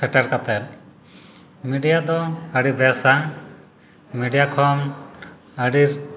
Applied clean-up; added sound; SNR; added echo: none; none; none; none.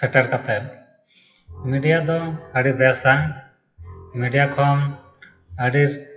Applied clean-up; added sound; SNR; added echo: classical method WPE with log-MMSE.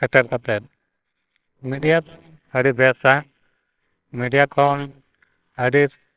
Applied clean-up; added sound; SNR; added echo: neural separator model SepFormer WHAMR!.